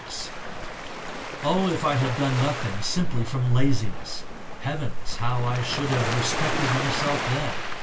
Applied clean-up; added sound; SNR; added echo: none; Waves, surf; 7 dB; reverberation time 0.2 s.